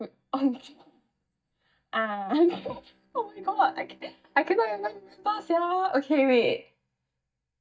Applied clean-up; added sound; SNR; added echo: neural mask model DeepFilterNet 3.